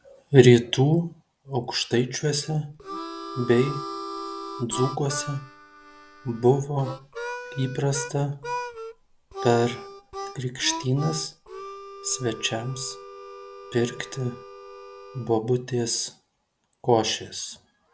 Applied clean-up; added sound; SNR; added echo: none; Harmonica; 12 dB; none.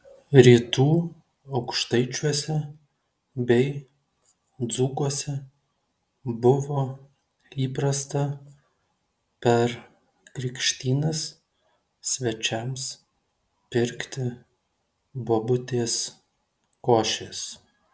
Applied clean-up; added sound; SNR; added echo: none; none; none; none.